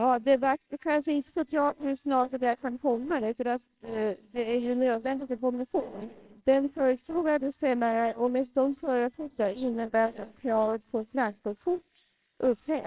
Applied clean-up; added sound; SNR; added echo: neural separator model SepFormer WHAMR!.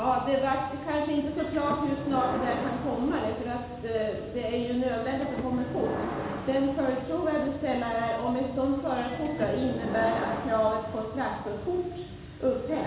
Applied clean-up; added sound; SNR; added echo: none; Subway, metro, underground / Sliding door; 7 dB; reverberation time 1.1 s.